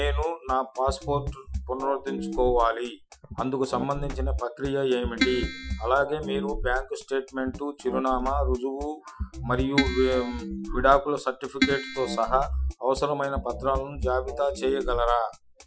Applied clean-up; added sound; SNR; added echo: classical method Wiener filter.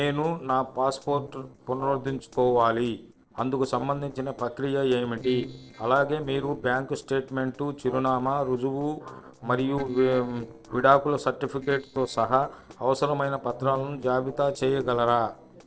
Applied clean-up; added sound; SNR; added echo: neural separator model SepFormer DNS4.